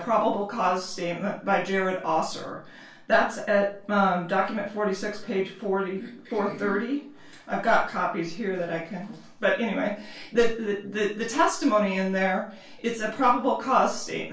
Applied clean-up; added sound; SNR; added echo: none; none; none; reverberation time 0.3 s.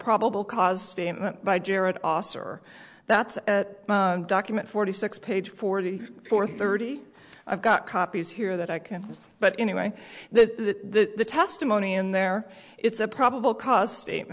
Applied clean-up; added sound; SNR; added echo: none; none; none; none.